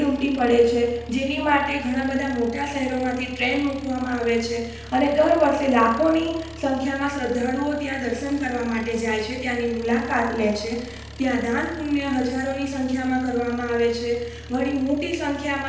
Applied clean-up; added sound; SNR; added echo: none; Engine; 16 dB; reverberation time 0.9 s.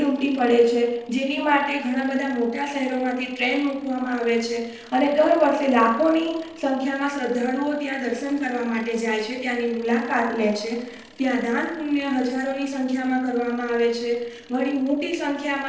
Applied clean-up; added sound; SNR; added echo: neural separator model SepFormer DNS4.